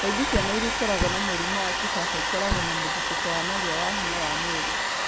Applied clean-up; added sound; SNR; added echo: none; Domestic sounds, home sounds + Slam; -5 dB; none.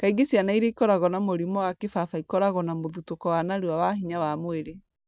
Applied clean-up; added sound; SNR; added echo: none; none; none; none.